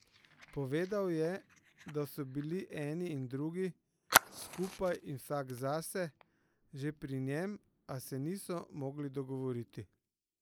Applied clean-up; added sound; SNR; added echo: neural mask model Resemble Enhance denoiser.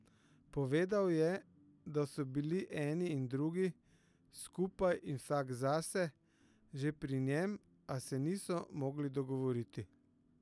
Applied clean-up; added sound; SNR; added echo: none; none; none; none.